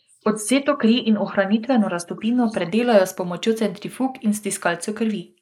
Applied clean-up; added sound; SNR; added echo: neural mask model Resemble Enhance denoiser.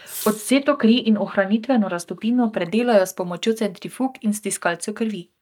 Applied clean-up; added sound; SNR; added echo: neural mask model DeepFilterNet 3.